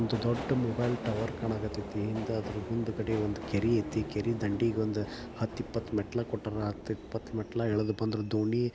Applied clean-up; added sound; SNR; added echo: none; Subway, metro, underground; 9 dB; none.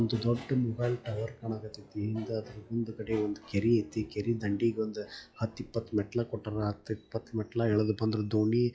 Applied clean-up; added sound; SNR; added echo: classical method log-MMSE.